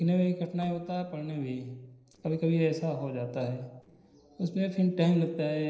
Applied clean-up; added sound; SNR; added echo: neural separator model SepFormer DNS4.